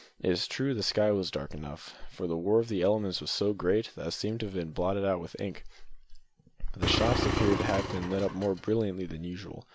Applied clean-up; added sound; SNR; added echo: none; Engine; 1 dB; none.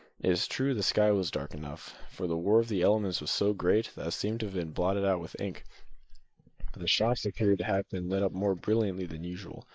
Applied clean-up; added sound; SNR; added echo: neural mask model Resemble Enhance denoiser.